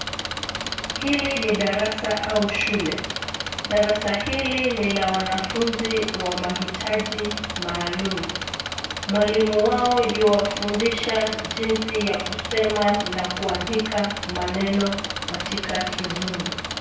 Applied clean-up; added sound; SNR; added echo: none; Engine; 5 dB; reverberation time 0.6 s.